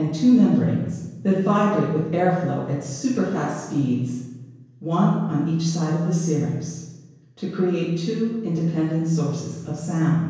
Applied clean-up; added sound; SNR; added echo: none; none; none; reverberation time 1.0 s.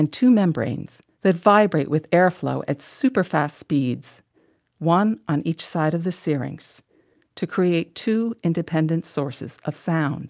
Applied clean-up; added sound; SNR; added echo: none; none; none; none.